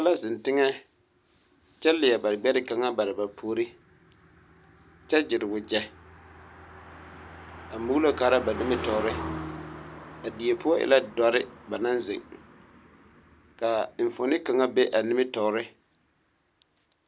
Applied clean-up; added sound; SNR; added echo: none; Car passing by; 15 dB; none.